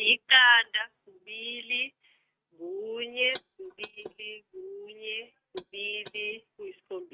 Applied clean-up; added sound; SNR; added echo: neural mask model RNNoise.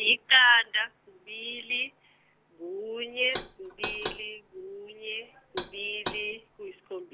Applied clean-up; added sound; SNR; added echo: none; Knock; 12 dB; none.